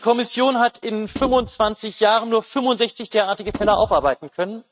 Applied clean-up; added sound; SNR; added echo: neural mask model RNNoise.